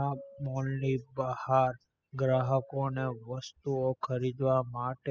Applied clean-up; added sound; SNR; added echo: classical method spectral subtraction.